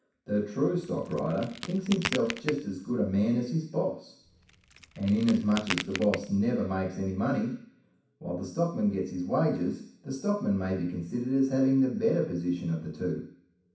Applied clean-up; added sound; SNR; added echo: none; Crack; 11 dB; reverberation time 0.6 s.